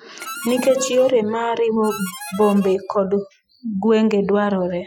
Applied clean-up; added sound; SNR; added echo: classical method Wiener filter.